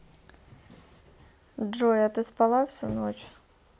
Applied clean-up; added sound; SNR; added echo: none; none; none; none.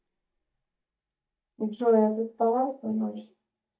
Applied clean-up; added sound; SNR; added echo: neural mask model DeepFilterNet 3.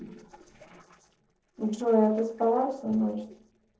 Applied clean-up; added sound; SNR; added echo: neural separator model SepFormer DNS4.